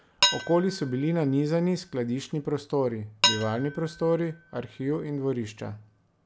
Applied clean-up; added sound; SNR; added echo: none; Dishes, pots, and pans; 5 dB; none.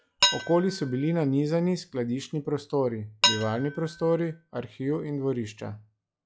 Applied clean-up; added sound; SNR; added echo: classical method log-MMSE.